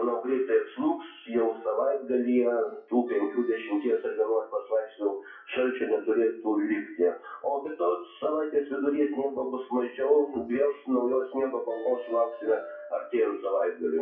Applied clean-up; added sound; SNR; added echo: classical method WPE with log-MMSE.